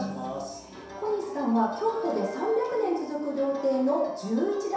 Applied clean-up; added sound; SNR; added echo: none; none; none; reverberation time 0.7 s.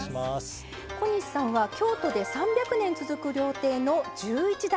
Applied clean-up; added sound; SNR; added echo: none; none; none; none.